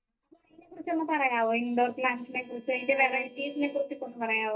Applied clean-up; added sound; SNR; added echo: neural mask model DeepFilterNet 3.